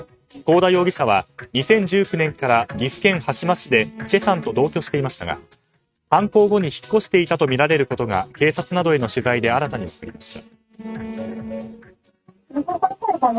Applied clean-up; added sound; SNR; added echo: neural mask model RNNoise.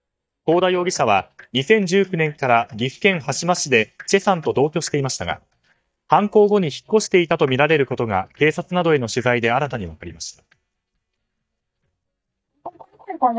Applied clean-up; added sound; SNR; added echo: neural mask model DeepFilterNet 3.